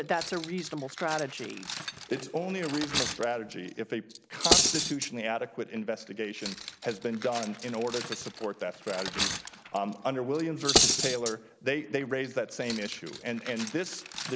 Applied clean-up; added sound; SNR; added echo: none; Cutlery, silverware; 0 dB; none.